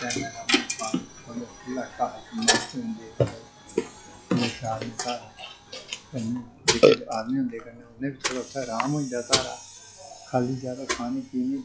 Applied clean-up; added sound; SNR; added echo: classical method log-MMSE.